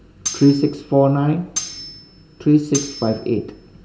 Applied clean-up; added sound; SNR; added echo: none; Cutlery, silverware; 12 dB; reverberation time 0.7 s.